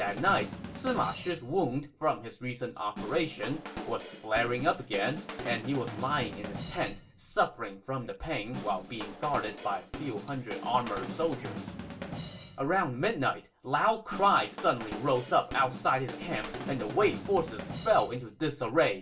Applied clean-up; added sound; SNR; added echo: none; Drum / Drum kit; 11 dB; reverberation time 0.2 s.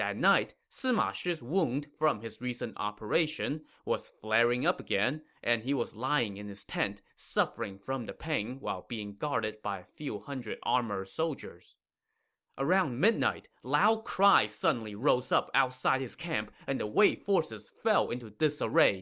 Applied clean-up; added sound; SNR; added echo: none; none; none; none.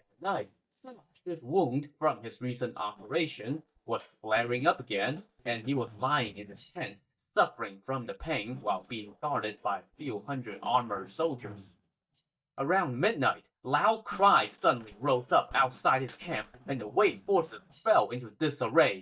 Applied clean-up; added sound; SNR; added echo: neural mask model DeepFilterNet 3.